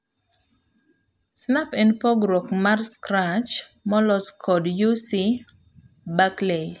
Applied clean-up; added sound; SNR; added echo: none; none; none; none.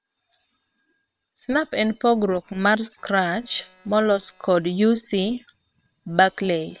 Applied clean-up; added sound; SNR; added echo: neural separator model SepFormer WHAM!.